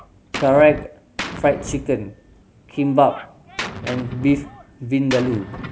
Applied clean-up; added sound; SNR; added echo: none; Gunshot, gunfire; 12 dB; none.